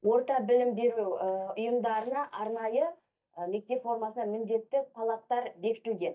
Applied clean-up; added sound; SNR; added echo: neural mask model DeepFilterNet 3.